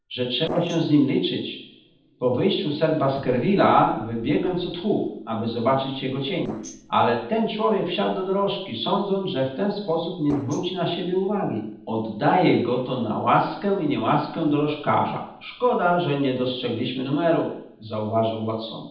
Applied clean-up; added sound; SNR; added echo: neural separator model SepFormer DNS4.